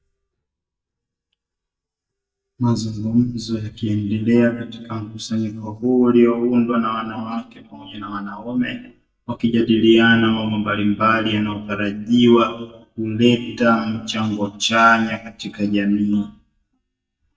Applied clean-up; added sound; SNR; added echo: neural mask model DeepFilterNet 3.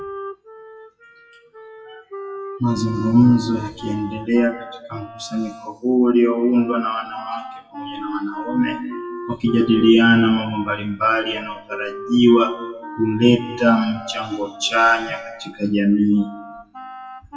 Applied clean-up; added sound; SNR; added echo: classical method WPE with log-MMSE.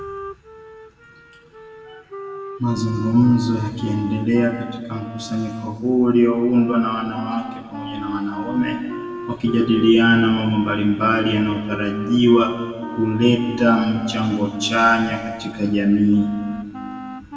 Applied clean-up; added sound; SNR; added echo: none; Wind instrument, woodwind instrument; 14 dB; reverberation time 1.7 s.